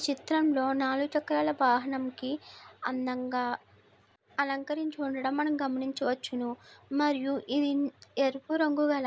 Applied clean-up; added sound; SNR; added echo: none; none; none; none.